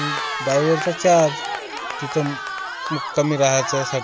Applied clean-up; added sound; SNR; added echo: none; Cheering; 7 dB; none.